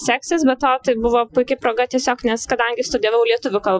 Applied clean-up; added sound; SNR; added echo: classical method Wiener filter.